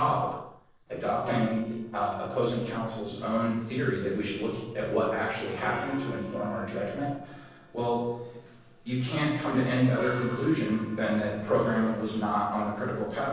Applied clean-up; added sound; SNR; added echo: neural separator model SepFormer DNS4.